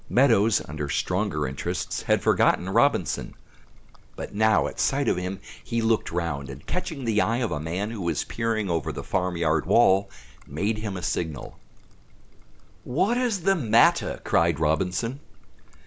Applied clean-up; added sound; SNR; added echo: none; Trickle, dribble; 18 dB; none.